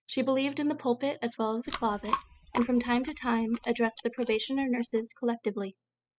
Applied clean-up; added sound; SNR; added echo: classical method spectral subtraction.